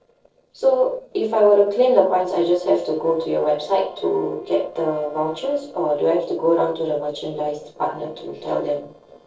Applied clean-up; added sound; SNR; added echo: neural separator model SepFormer DNS4.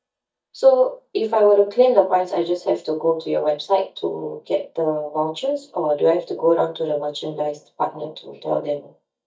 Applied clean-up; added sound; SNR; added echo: neural mask model DeepFilterNet 3.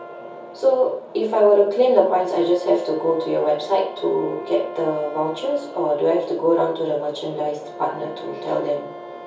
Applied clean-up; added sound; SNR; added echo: none; Wind instrument, woodwind instrument; 19 dB; reverberation time 0.6 s.